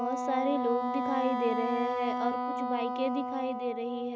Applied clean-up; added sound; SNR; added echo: none; Wind instrument, woodwind instrument; 0 dB; none.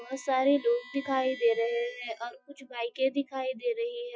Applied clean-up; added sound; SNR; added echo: classical method Wiener filter.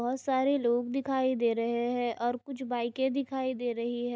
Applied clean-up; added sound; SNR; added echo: none; none; none; none.